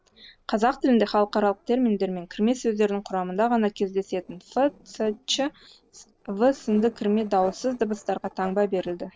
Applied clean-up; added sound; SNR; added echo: neural separator model SepFormer DNS4.